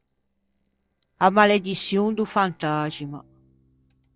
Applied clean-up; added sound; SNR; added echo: neural separator model SepFormer DNS4.